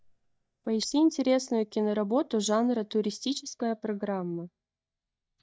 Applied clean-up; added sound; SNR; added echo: neural mask model DeepFilterNet 3.